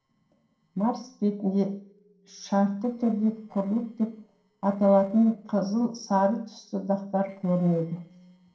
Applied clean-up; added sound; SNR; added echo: neural separator model SepFormer DNS4.